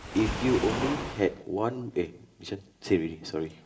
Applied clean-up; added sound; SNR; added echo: none; Waves, surf; 7 dB; reverberation time 0.7 s.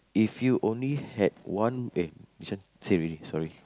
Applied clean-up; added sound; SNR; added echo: none; none; none; none.